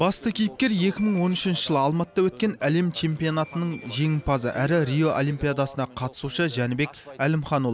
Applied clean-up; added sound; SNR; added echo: none; none; none; none.